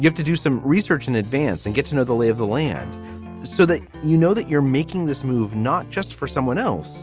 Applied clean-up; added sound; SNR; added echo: none; none; none; none.